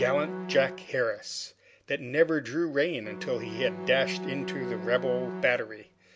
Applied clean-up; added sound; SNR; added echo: none; Bowed string instrument; 10 dB; none.